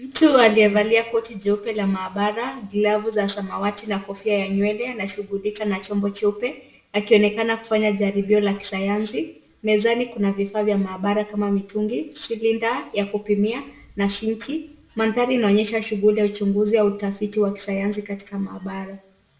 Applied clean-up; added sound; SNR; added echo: none; none; none; reverberation time 0.4 s.